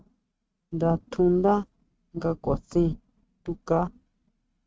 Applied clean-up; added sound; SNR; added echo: neural mask model RNNoise.